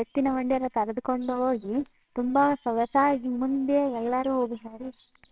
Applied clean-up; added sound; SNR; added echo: neural separator model SepFormer WHAMR!.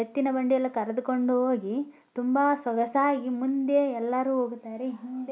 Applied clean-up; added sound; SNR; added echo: none; none; none; none.